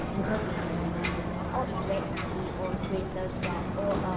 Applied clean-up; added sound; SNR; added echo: none; Ocean; -3 dB; reverberation time 1.4 s.